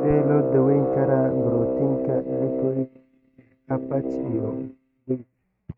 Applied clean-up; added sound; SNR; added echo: neural mask model RNNoise.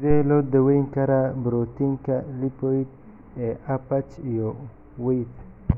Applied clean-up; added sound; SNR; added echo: none; none; none; none.